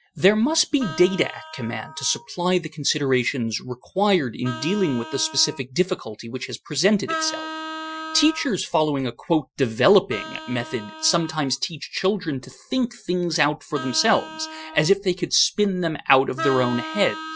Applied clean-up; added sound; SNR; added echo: classical method Wiener filter.